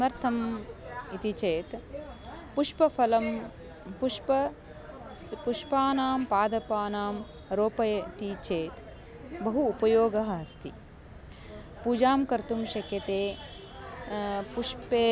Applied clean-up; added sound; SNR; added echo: none; none; none; none.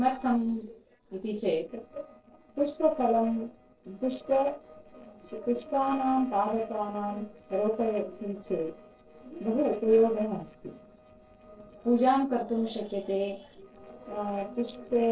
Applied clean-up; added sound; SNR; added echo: neural separator model SepFormer DNS4.